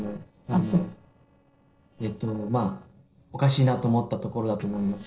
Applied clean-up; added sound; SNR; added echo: neural separator model SepFormer DNS4.